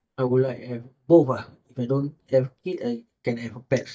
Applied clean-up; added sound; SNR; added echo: neural mask model DeepFilterNet 3.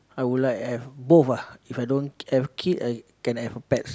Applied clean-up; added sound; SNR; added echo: none; none; none; none.